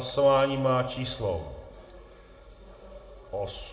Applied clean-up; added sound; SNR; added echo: none; none; none; reverberation time 0.4 s.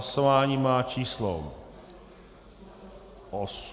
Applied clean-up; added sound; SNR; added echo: none; none; none; none.